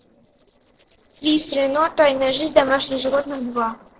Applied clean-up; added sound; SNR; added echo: neural separator model SepFormer DNS4.